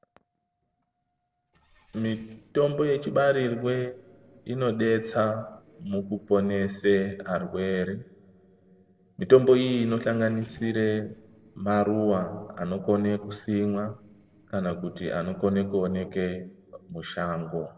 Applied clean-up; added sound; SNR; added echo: neural separator model SepFormer DNS4.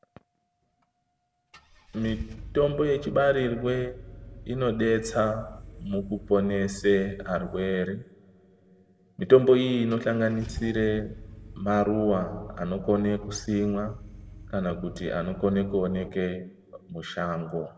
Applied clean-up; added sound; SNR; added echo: none; Engine starting / Car; 17 dB; reverberation time 1.4 s.